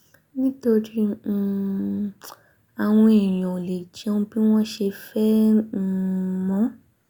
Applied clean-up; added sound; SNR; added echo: none; none; none; none.